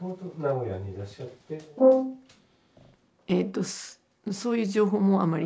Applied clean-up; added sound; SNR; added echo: none; Brass instrument; -3 dB; none.